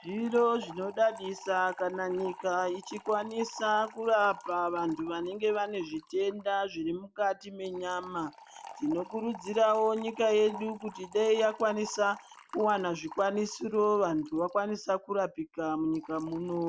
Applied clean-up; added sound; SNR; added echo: none; Fill (with liquid) / Trickle, dribble; 18 dB; none.